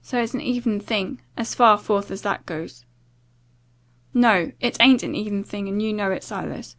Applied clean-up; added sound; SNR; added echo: none; none; none; none.